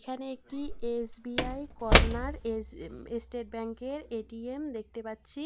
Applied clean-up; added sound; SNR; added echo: none; Slam / Wood; -5 dB; none.